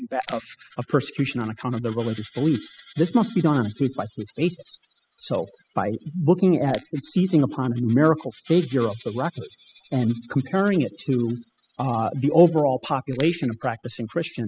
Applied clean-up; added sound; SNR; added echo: classical method spectral subtraction.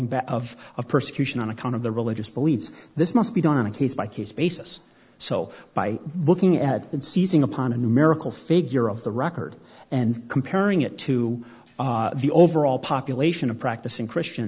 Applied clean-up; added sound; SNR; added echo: none; none; none; none.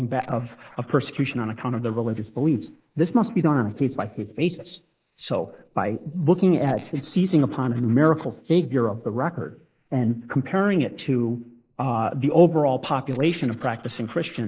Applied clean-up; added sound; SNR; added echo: neural mask model Resemble Enhance denoiser.